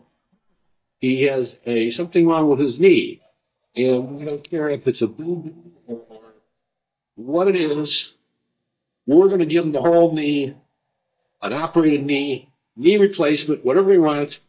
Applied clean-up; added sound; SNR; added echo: neural mask model DeepFilterNet 3.